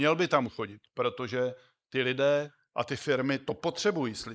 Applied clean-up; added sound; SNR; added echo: neural mask model Resemble Enhance denoiser.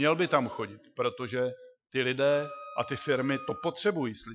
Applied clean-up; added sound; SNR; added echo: classical method Wiener filter.